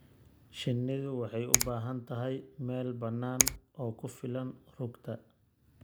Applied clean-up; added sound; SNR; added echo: none; Finger snapping; -2 dB; none.